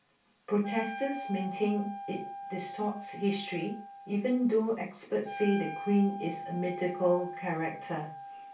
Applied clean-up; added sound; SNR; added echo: none; Wind instrument, woodwind instrument; 10 dB; reverberation time 0.3 s.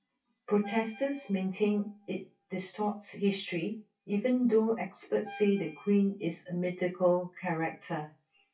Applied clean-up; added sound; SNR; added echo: classical method WPE with log-MMSE.